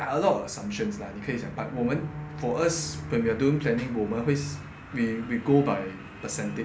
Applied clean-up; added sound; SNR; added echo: none; Wind instrument, woodwind instrument; 16 dB; none.